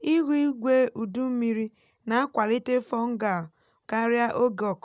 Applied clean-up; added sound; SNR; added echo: none; none; none; none.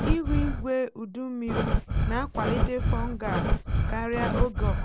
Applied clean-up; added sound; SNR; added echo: none; Breathing; -5 dB; none.